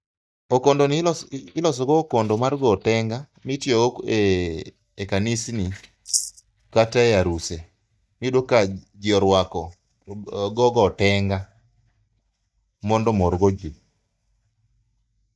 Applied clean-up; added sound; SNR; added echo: neural mask model DeepFilterNet 3.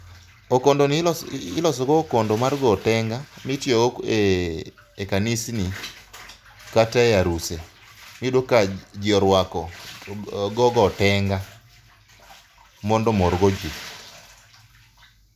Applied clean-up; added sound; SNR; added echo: none; none; none; none.